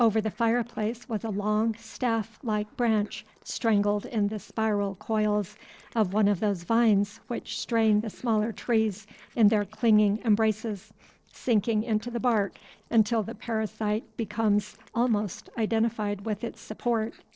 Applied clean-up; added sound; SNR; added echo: neural separator model SepFormer DNS4.